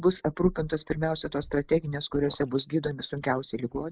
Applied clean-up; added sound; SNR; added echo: neural mask model Resemble Enhance denoiser.